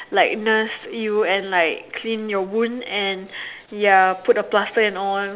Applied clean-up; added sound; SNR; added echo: none; none; none; none.